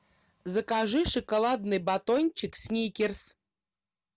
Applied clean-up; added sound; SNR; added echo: none; none; none; none.